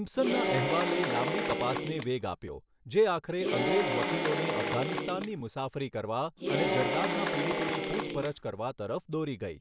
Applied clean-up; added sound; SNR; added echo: none; Applause / Cheering; 0 dB; none.